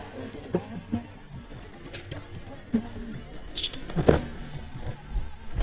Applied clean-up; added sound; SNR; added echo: neural mask model DeepFilterNet 3.